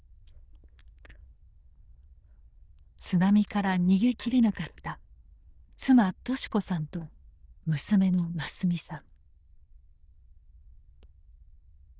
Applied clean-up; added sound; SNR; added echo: neural diffusion model UNIVERSE++.